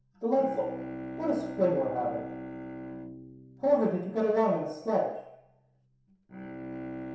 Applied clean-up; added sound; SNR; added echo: none; Bowed string instrument; 11 dB; reverberation time 0.7 s.